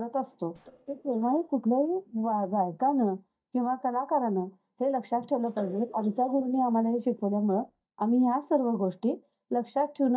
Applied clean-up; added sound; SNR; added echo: neural mask model DeepFilterNet 3.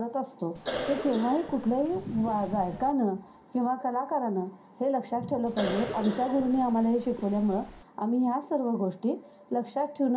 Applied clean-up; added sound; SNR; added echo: none; Cough; 10 dB; reverberation time 0.3 s.